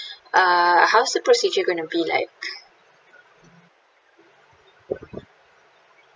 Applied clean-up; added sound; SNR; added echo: none; none; none; none.